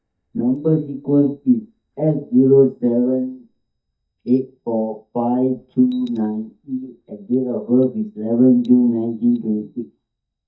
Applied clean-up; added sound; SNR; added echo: neural mask model DeepFilterNet 3.